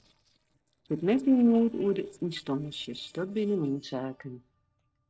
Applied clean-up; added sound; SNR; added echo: neural separator model SepFormer DNS4.